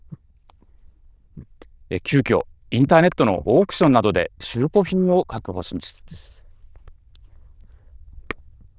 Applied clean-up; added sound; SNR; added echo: neural diffusion model UNIVERSE++.